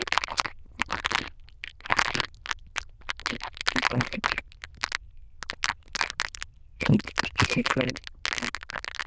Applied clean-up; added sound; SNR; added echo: neural diffusion model UNIVERSE++.